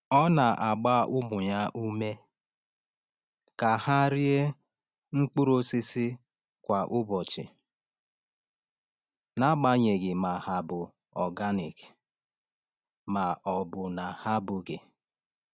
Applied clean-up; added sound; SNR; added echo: none; none; none; none.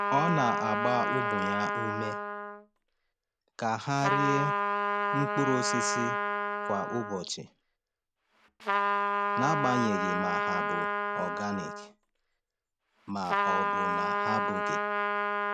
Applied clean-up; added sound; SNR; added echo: none; Trumpet; -3 dB; none.